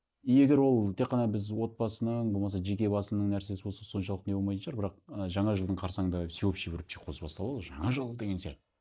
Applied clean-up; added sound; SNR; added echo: neural mask model Resemble Enhance denoiser.